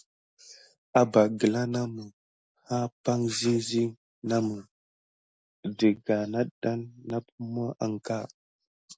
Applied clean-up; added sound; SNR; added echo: none; none; none; none.